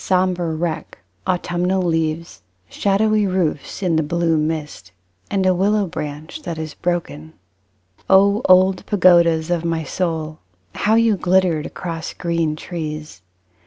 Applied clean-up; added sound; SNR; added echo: none; none; none; none.